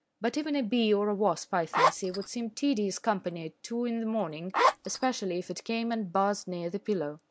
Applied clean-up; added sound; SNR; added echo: none; Zipper (clothing); -3 dB; none.